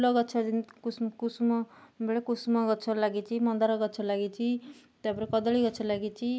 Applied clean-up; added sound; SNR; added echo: none; none; none; none.